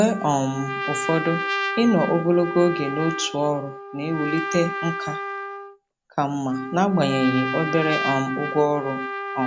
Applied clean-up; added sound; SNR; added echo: none; Trumpet; 6 dB; none.